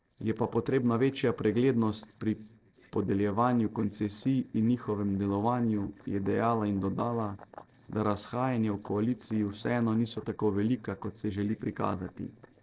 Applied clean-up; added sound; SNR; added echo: neural separator model SepFormer DNS4.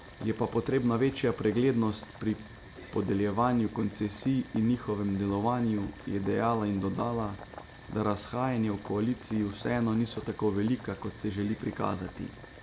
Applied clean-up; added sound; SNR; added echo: none; Boiling; 17 dB; none.